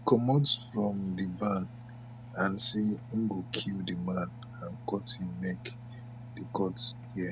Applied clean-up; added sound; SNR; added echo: none; Engine; 17 dB; none.